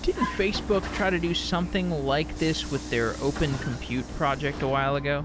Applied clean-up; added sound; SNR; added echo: none; Vehicle; 8 dB; none.